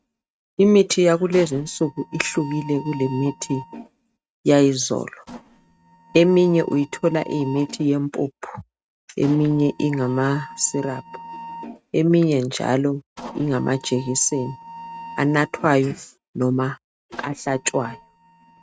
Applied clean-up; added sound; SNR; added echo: neural mask model RNNoise.